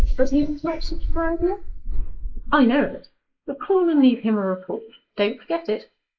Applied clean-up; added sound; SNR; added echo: neural mask model Resemble Enhance denoiser.